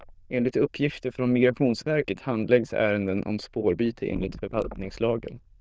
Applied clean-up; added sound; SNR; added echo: neural diffusion model UNIVERSE++.